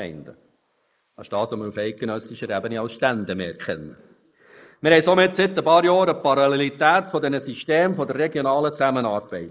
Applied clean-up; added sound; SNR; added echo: neural mask model Resemble Enhance denoiser.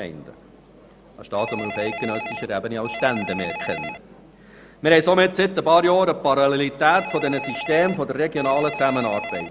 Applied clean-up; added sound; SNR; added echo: none; Telephone; 12 dB; none.